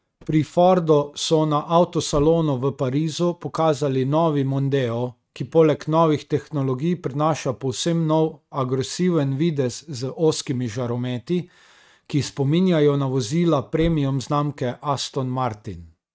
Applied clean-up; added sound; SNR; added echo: neural mask model RNNoise.